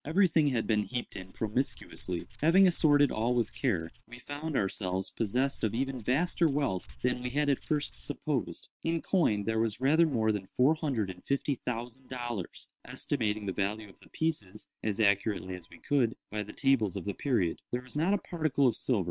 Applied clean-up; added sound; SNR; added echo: neural separator model SepFormer WHAM!.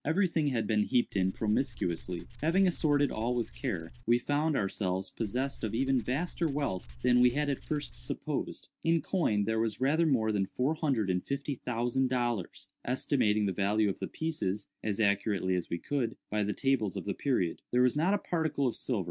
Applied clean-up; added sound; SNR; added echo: none; Tools; 17 dB; none.